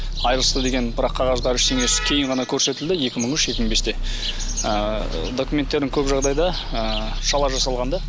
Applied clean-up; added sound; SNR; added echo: none; Growling; 5 dB; none.